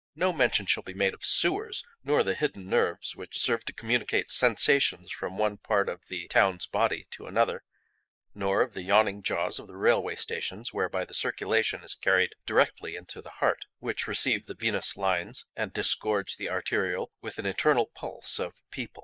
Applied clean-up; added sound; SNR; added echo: neural mask model Resemble Enhance denoiser.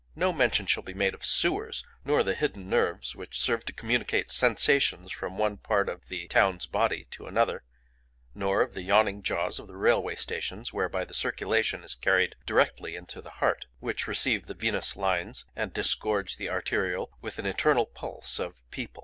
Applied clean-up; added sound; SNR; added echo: none; none; none; none.